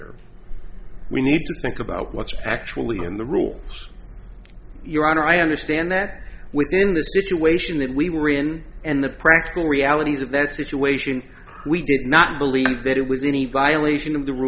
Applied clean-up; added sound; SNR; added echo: none; none; none; none.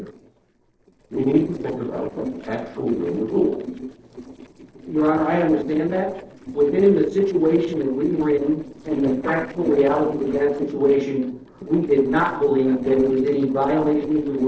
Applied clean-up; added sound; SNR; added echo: neural separator model SepFormer DNS4.